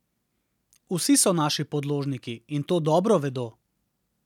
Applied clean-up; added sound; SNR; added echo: none; none; none; none.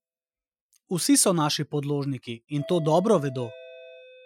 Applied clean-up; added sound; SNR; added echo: classical method Wiener filter.